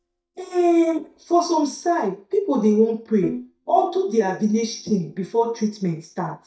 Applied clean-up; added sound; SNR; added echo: neural mask model DeepFilterNet 3.